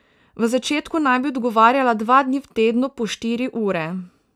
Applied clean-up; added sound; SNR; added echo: none; none; none; none.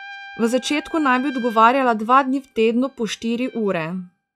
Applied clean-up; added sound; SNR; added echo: classical method log-MMSE.